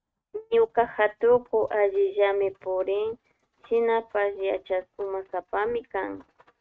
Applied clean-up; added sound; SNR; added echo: neural mask model RNNoise.